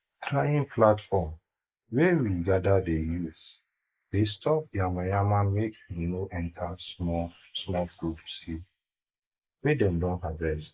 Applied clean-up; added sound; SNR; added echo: neural mask model Resemble Enhance denoiser.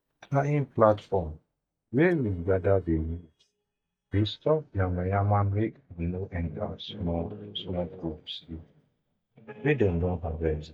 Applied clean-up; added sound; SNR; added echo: neural mask model DeepFilterNet 3.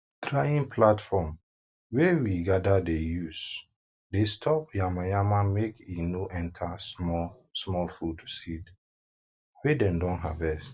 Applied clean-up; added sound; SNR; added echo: none; none; none; none.